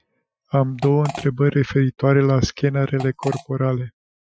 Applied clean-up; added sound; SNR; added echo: classical method Wiener filter.